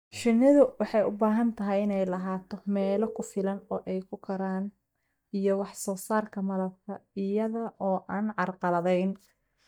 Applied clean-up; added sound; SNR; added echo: neural mask model DeepFilterNet 3.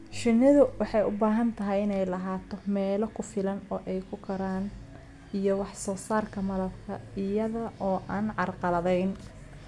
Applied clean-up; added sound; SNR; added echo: none; none; none; none.